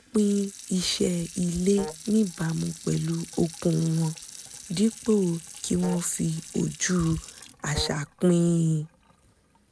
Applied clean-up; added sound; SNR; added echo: none; Wind instrument, woodwind instrument + Sink (filling or washing) / Water tap, faucet; 15 dB; none.